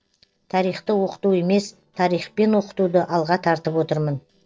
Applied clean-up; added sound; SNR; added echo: neural separator model SepFormer DNS4.